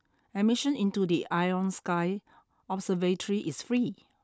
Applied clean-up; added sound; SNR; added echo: none; none; none; none.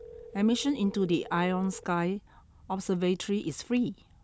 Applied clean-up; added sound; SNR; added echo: none; Telephone; 19 dB; none.